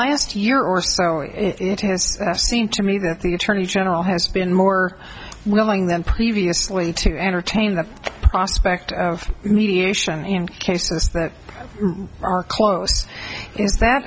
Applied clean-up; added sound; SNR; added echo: none; none; none; none.